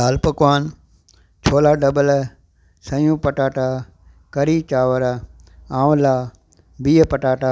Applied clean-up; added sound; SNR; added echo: none; none; none; none.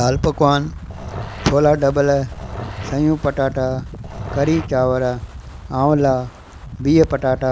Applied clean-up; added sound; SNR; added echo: none; Growling + Wind; 12 dB; none.